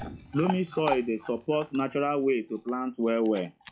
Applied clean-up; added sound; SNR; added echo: classical method log-MMSE.